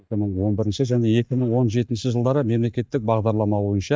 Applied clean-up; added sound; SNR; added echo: neural mask model DeepFilterNet 3.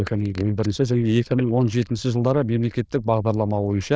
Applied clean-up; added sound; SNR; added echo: neural diffusion model UNIVERSE++.